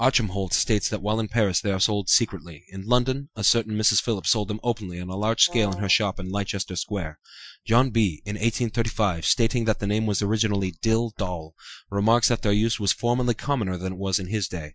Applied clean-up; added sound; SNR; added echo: classical method Wiener filter.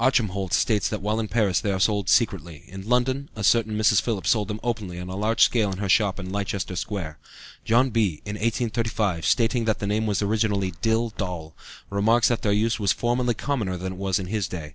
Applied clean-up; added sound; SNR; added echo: none; none; none; none.